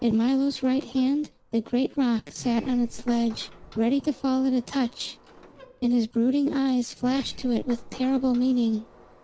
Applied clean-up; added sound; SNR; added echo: none; Sliding door; 20 dB; none.